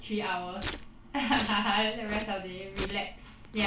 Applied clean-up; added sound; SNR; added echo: none; Domestic sounds, home sounds; 8 dB; reverberation time 0.3 s.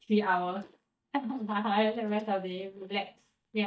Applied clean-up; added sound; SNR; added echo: neural mask model DeepFilterNet 3.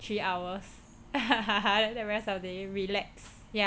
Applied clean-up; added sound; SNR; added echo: none; none; none; none.